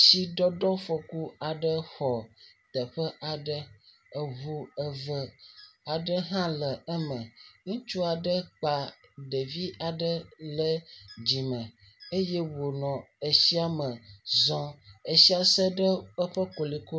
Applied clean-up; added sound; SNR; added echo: none; none; none; none.